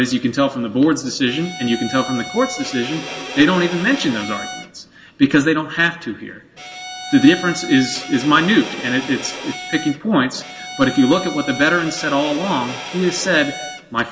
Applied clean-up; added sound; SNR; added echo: none; Bowed string instrument; 12 dB; reverberation time 1.4 s.